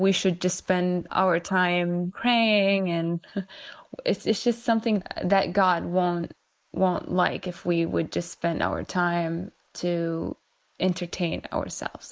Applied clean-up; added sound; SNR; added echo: neural mask model Resemble Enhance denoiser.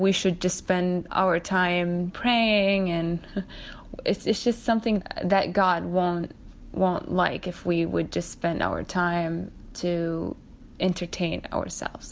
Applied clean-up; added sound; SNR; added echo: none; none; none; none.